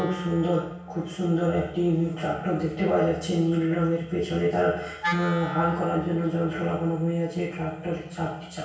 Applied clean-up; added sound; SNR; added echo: none; Wind instrument, woodwind instrument; 13 dB; reverberation time 0.6 s.